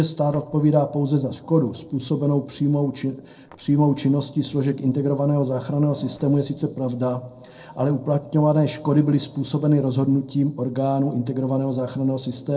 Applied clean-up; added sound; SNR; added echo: neural separator model SepFormer DNS4.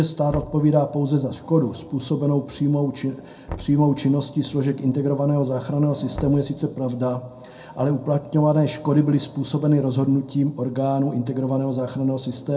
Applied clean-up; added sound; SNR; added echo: none; Knock; 19 dB; reverberation time 0.2 s.